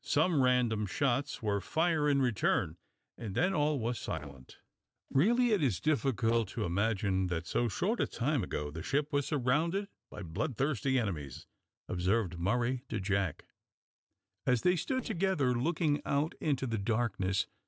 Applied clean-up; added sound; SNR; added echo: neural separator model SepFormer DNS4.